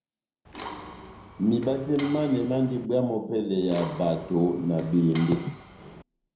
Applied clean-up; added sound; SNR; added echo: none; Mechanisms; 15 dB; reverberation time 0.5 s.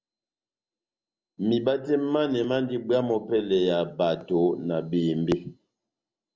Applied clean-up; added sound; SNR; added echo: none; none; none; none.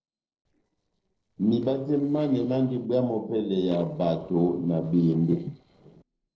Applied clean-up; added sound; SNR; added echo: neural separator model SepFormer DNS4.